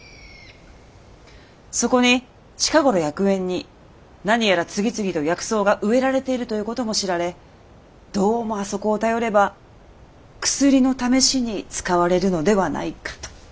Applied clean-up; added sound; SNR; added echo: none; none; none; none.